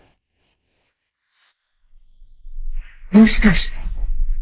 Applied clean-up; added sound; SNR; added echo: neural mask model Resemble Enhance denoiser.